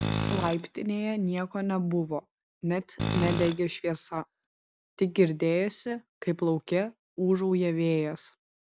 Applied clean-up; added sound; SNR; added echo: none; Tools; 4 dB; none.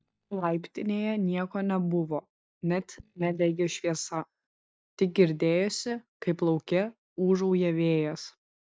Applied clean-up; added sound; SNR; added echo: neural mask model DeepFilterNet 3.